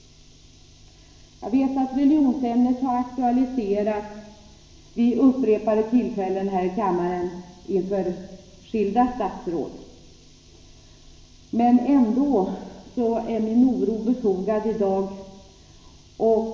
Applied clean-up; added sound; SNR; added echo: none; none; none; reverberation time 1.0 s.